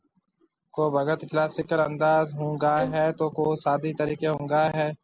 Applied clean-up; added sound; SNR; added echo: neural separator model SepFormer DNS4.